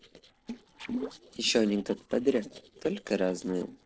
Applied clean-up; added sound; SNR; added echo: neural separator model SepFormer DNS4.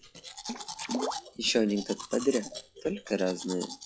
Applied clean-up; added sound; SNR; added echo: classical method log-MMSE.